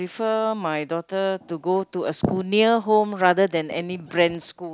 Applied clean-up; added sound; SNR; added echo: none; none; none; none.